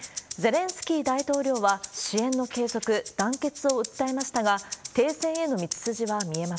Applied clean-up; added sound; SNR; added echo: none; Rattle (instrument); 12 dB; none.